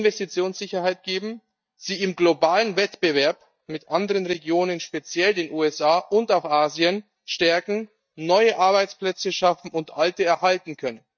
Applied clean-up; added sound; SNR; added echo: neural mask model DeepFilterNet 3.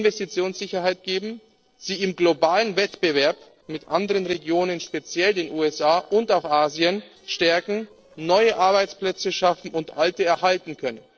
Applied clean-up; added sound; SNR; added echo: neural separator model SepFormer DNS4.